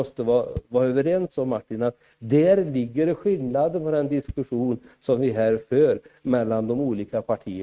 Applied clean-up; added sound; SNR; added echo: neural mask model RNNoise.